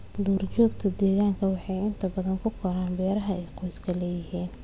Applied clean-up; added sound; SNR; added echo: none; none; none; none.